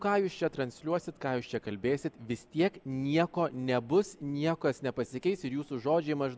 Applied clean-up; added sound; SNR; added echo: none; none; none; none.